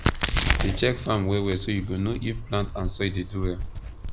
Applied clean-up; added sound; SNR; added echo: none; Crack; 1 dB; none.